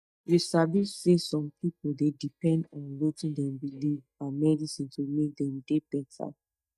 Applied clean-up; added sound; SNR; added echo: neural mask model DeepFilterNet 3.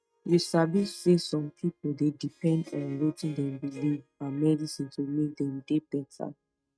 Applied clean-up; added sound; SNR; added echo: neural mask model RNNoise.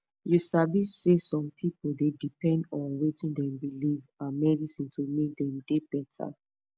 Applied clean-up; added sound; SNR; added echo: none; none; none; none.